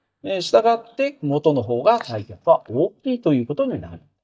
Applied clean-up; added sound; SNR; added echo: neural mask model DeepFilterNet 3.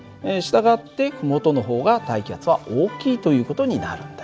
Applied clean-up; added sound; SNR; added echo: none; none; none; none.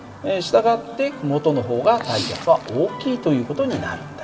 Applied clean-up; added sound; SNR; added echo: none; Chirp, tweet; 15 dB; reverberation time 1.7 s.